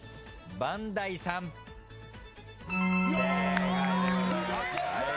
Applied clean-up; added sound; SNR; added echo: none; Bowed string instrument; -3 dB; none.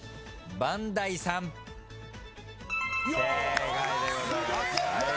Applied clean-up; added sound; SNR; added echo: none; none; none; none.